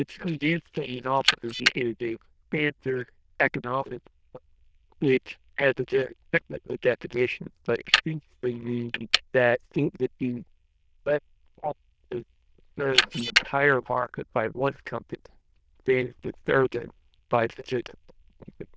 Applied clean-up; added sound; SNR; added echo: neural diffusion model UNIVERSE++.